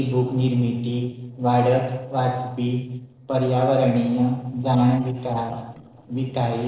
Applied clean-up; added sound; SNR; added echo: neural separator model SepFormer DNS4.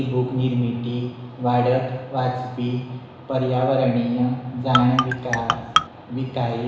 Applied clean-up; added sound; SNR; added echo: none; Marimba, xylophone; 0 dB; reverberation time 1.0 s.